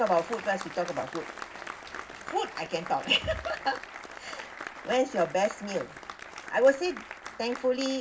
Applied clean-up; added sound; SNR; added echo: none; Applause; 12 dB; reverberation time 0.4 s.